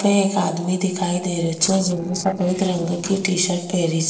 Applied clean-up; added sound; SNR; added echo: neural separator model SepFormer DNS4.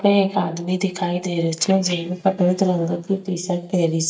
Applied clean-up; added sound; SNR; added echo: neural mask model DeepFilterNet 3.